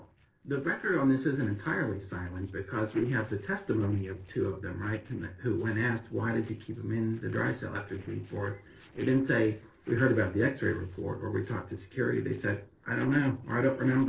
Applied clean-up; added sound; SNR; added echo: neural separator model SepFormer DNS4.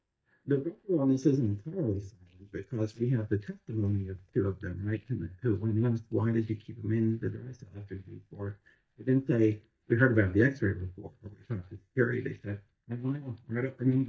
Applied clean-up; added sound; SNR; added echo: neural mask model DeepFilterNet 3.